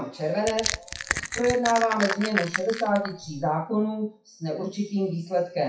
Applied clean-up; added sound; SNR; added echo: classical method WPE with log-MMSE.